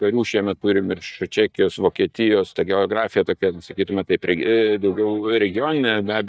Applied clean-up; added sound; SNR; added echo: neural mask model DeepFilterNet 3.